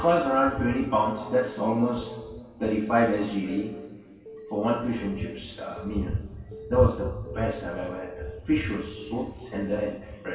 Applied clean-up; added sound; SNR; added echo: none; Alarm / Keyboard (musical); 17 dB; reverberation time 2.4 s.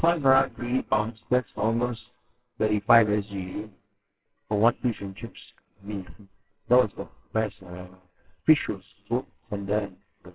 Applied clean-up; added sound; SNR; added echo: neural separator model SepFormer WHAMR!.